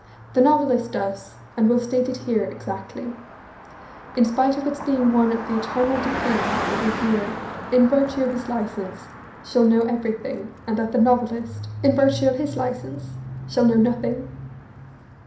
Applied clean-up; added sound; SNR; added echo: none; Car passing by; 10 dB; reverberation time 0.5 s.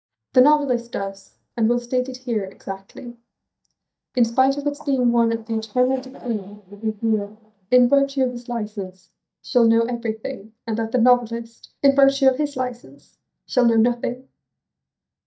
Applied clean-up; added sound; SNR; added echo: neural mask model DeepFilterNet 3.